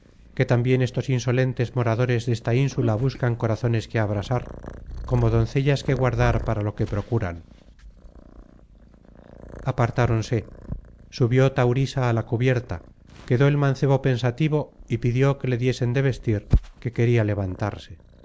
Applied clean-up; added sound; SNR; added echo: none; Purr; 12 dB; none.